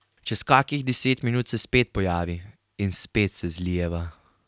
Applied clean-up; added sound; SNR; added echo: none; none; none; none.